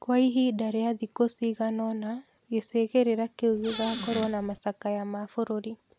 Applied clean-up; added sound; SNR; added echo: none; Squeak / Cupboard open or close; 7 dB; none.